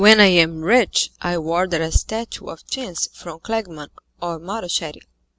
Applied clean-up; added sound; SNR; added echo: none; none; none; none.